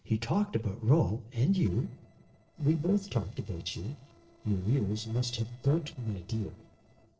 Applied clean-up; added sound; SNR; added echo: neural separator model SepFormer DNS4.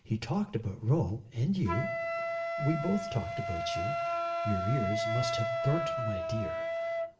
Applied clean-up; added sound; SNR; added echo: none; Wind instrument, woodwind instrument; 1 dB; reverberation time 0.7 s.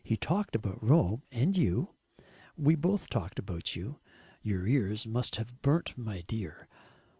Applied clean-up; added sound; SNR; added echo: none; none; none; none.